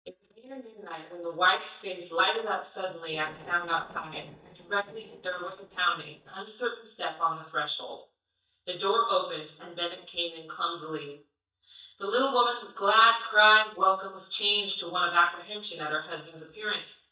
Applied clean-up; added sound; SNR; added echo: neural mask model DeepFilterNet 3.